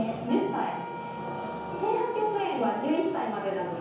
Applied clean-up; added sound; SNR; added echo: none; Wind instrument, woodwind instrument; 11 dB; reverberation time 0.9 s.